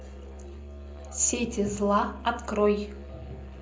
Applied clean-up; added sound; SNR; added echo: none; Musical instrument; 12 dB; reverberation time 0.4 s.